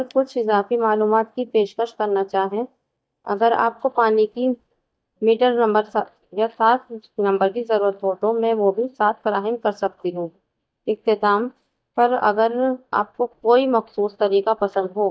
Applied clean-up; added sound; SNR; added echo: neural mask model DeepFilterNet 3.